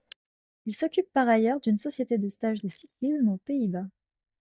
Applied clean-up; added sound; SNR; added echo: neural mask model DeepFilterNet 3.